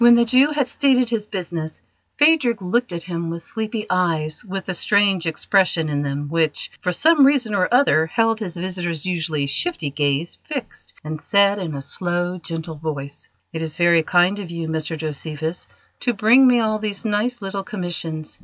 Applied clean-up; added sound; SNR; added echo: none; none; none; none.